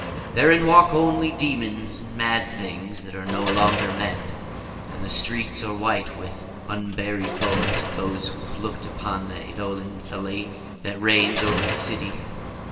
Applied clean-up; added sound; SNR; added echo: none; Car; 7 dB; reverberation time 1.9 s.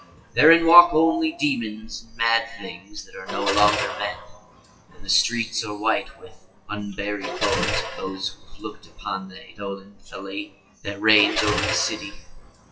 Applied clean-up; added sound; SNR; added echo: classical method WPE with log-MMSE.